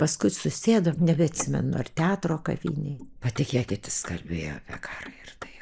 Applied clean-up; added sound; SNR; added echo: neural mask model Resemble Enhance denoiser.